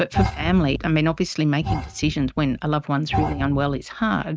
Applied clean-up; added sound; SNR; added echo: neural mask model RNNoise.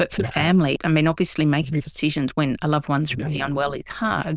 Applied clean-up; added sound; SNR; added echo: neural diffusion model UNIVERSE++.